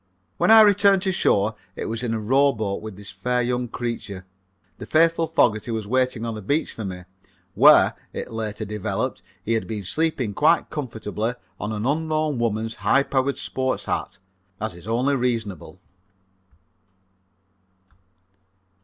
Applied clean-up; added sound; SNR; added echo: none; none; none; none.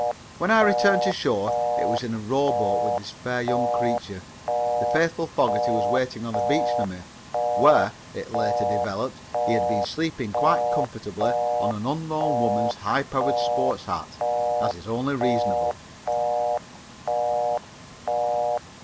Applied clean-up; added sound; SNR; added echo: none; Telephone; -2 dB; none.